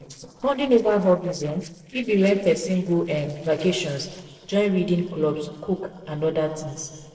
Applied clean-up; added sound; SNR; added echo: neural separator model SepFormer DNS4.